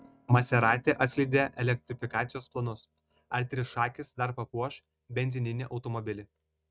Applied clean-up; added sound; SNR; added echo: neural mask model RNNoise.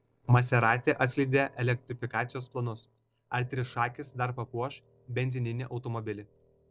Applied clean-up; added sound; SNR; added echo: neural separator model SepFormer DNS4.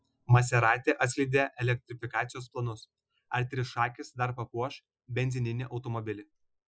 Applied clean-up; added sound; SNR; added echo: classical method Wiener filter.